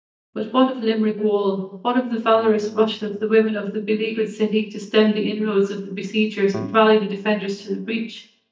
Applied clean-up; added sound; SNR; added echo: neural mask model DeepFilterNet 3.